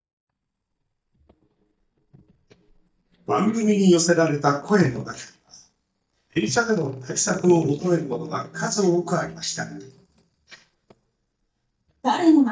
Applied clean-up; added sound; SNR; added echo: neural mask model DeepFilterNet 3.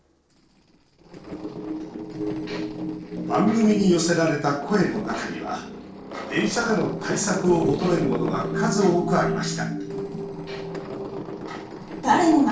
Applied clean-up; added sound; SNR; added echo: neural separator model SepFormer DNS4.